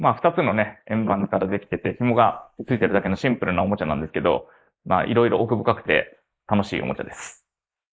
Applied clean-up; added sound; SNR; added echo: neural mask model Resemble Enhance denoiser.